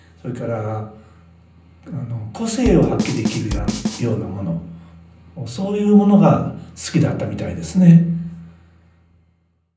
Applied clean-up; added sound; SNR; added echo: none; Drum kit; 6 dB; reverberation time 0.6 s.